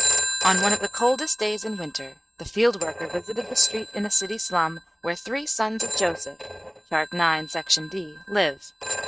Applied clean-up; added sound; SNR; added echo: neural mask model RNNoise.